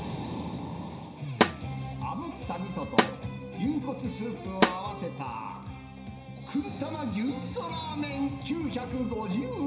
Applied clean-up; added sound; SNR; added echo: none; Snare drum; -1 dB; reverberation time 0.9 s.